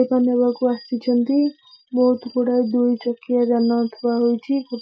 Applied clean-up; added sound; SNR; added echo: classical method Wiener filter.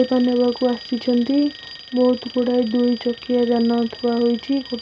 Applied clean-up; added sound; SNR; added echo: none; Alarm; 18 dB; none.